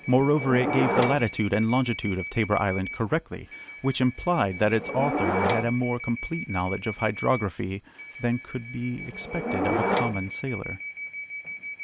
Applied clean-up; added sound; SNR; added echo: none; Subway, metro, underground / Door; 5 dB; none.